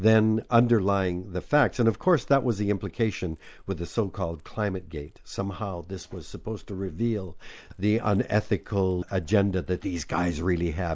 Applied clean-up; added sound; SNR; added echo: none; Crackle; 19 dB; none.